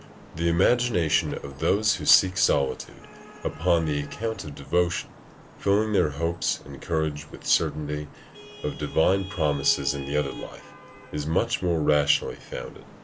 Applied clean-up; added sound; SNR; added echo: none; Traffic noise, roadway noise / Vehicle horn, car horn, honking; 19 dB; none.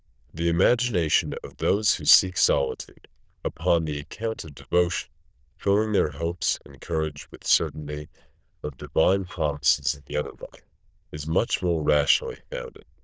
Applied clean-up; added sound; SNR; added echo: neural diffusion model UNIVERSE++.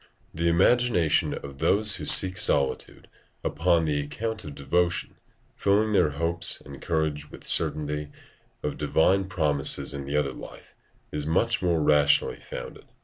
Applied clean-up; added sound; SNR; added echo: none; none; none; none.